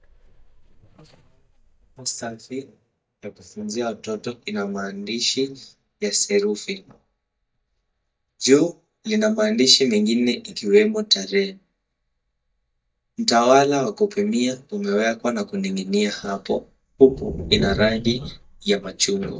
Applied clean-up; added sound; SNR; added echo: neural mask model DeepFilterNet 3.